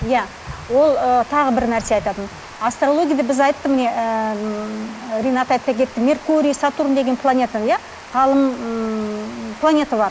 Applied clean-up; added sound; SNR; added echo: none; Water; 17 dB; none.